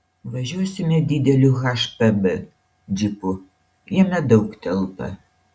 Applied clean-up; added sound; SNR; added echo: none; none; none; none.